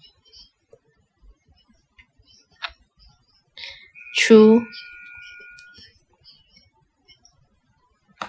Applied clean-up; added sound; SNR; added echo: classical method Wiener filter.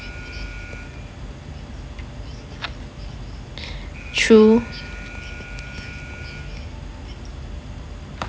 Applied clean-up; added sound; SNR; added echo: none; Alarm; 20 dB; none.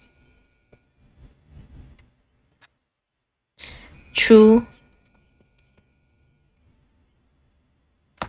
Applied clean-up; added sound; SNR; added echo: neural mask model RNNoise.